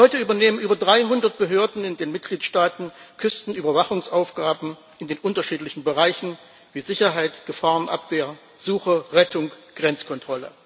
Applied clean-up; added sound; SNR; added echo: none; none; none; none.